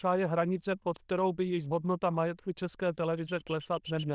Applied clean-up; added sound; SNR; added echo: neural diffusion model UNIVERSE++.